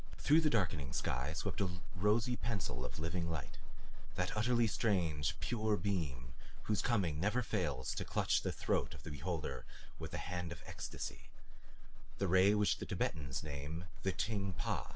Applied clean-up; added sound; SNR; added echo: none; none; none; none.